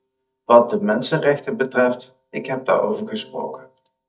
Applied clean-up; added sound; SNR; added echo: neural mask model DeepFilterNet 3.